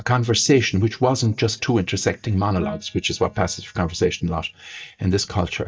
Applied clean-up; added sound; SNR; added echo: neural mask model DeepFilterNet 3.